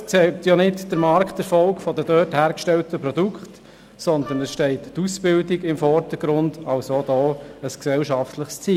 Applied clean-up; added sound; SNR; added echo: none; Wind instrument, woodwind instrument; 19 dB; none.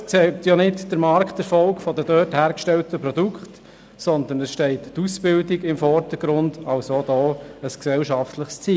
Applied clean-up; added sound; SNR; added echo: none; none; none; none.